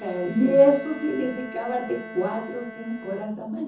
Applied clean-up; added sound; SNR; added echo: none; Bowed string instrument; 16 dB; reverberation time 0.6 s.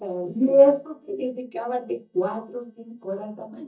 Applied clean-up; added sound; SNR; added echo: neural mask model DeepFilterNet 3.